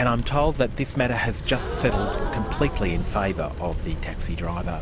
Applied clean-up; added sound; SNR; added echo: none; Crowd / Gasp + Bicycle; 2 dB; none.